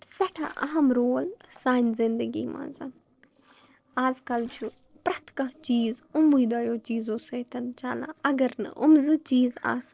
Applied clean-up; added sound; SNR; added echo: neural separator model SepFormer DNS4.